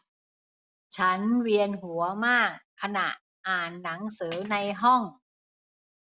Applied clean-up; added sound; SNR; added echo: none; Cutlery, silverware; 16 dB; none.